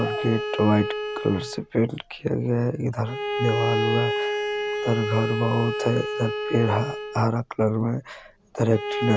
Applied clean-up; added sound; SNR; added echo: none; Bowed string instrument; 4 dB; none.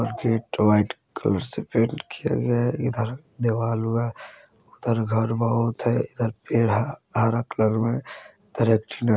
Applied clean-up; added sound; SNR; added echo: none; none; none; none.